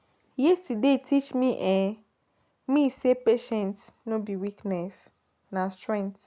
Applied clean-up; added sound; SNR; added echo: none; none; none; none.